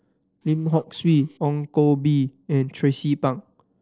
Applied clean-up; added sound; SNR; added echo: neural separator model SepFormer DNS4.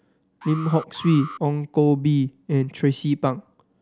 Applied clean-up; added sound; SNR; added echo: none; Alarm; 16 dB; none.